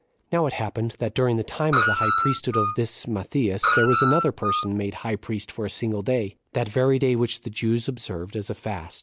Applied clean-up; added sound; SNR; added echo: none; Screech; -1 dB; none.